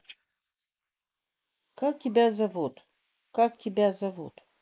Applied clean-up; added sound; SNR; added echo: neural mask model Resemble Enhance denoiser.